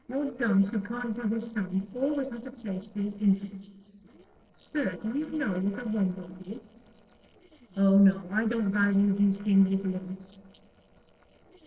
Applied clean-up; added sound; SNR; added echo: neural separator model SepFormer DNS4.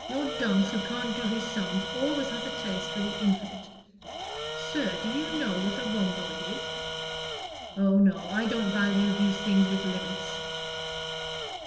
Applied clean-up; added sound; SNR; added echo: none; Tools; 5 dB; reverberation time 2.2 s.